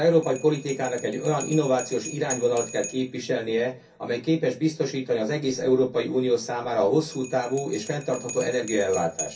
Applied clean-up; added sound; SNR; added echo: none; Bell; 16 dB; reverberation time 0.3 s.